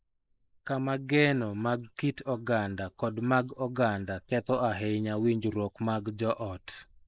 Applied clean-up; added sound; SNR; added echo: neural mask model Resemble Enhance denoiser.